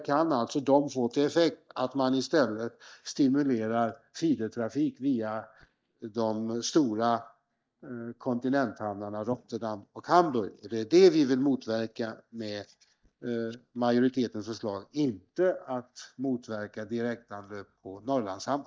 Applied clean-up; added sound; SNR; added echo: neural mask model DeepFilterNet 3.